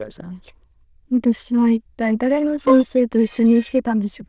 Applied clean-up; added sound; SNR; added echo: neural diffusion model UNIVERSE++.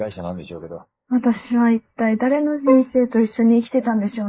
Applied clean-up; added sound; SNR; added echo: neural mask model Resemble Enhance denoiser.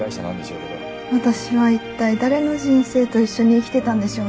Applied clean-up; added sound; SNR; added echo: none; none; none; none.